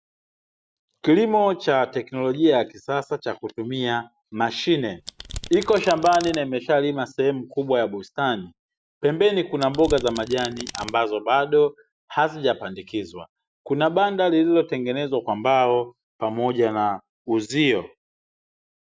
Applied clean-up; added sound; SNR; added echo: none; Domestic sounds, home sounds; 13 dB; none.